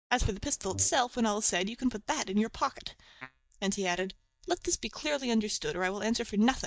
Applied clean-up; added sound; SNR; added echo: neural mask model DeepFilterNet 3.